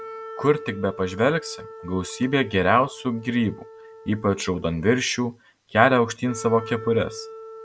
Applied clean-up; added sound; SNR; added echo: none; Wind instrument, woodwind instrument; 17 dB; none.